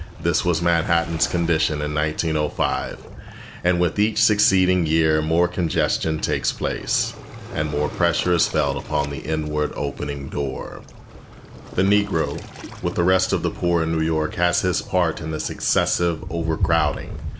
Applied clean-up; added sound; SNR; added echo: none; Waves, surf; 12 dB; none.